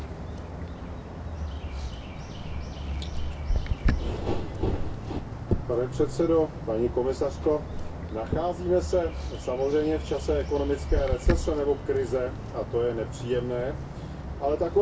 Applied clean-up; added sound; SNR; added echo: none; Bird; 3 dB; reverberation time 0.2 s.